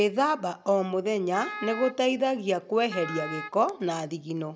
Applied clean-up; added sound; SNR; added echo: none; Wind instrument, woodwind instrument; 12 dB; none.